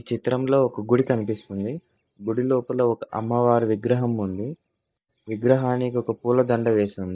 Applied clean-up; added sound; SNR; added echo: neural mask model DeepFilterNet 3.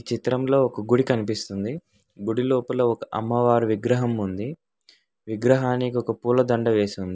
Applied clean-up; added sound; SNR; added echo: none; none; none; none.